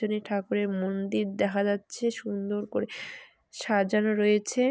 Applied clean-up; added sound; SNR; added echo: none; none; none; none.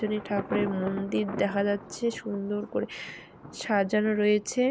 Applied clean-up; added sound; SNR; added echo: none; Thunder; 12 dB; none.